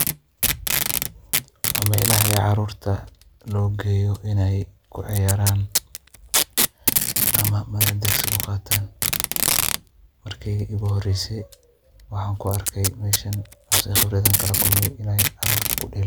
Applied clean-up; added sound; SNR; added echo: none; Packing tape, duct tape; 0 dB; none.